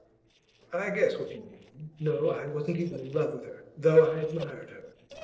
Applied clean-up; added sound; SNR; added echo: neural separator model SepFormer DNS4.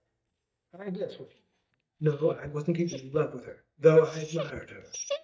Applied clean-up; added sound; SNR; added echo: neural mask model DeepFilterNet 3.